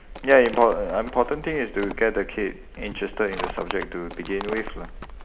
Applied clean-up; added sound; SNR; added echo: none; Livestock, farm animals, working animals; 11 dB; reverberation time 1.4 s.